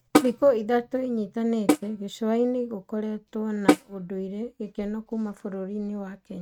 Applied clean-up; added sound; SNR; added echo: neural mask model RNNoise.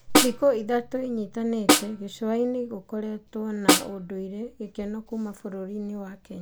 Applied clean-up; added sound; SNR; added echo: none; Snare drum; -5 dB; none.